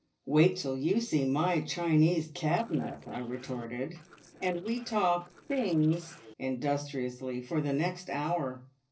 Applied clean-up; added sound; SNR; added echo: neural separator model SepFormer DNS4.